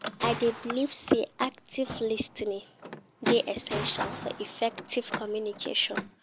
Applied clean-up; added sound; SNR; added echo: none; Car + Gunshot, gunfire; 7 dB; none.